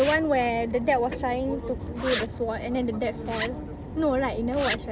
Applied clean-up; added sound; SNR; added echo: none; Zipper (clothing); 13 dB; none.